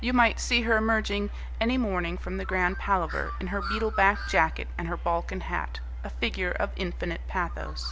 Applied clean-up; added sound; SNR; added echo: none; Bird; 16 dB; none.